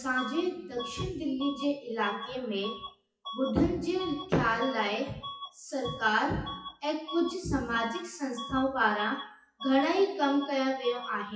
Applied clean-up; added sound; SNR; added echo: classical method WPE with log-MMSE.